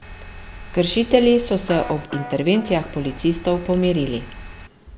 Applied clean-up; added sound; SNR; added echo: none; Engine + Guitar; 15 dB; none.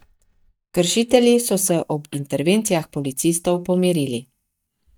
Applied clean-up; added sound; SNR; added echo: neural mask model DeepFilterNet 3.